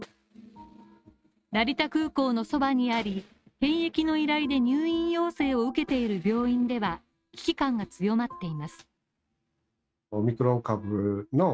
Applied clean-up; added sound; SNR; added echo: neural mask model RNNoise.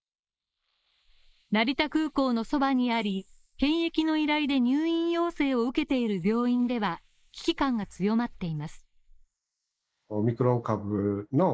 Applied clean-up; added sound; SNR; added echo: neural mask model Resemble Enhance denoiser.